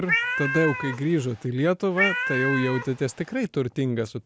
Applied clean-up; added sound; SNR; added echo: none; Cat; 3 dB; none.